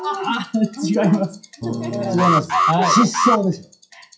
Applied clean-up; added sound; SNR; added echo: classical method WPE with log-MMSE.